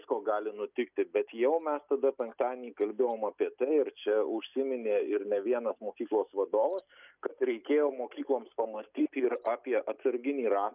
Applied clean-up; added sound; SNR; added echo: none; none; none; none.